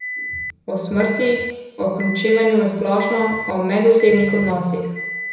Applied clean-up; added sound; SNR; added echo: none; Alarm; 11 dB; reverberation time 1.0 s.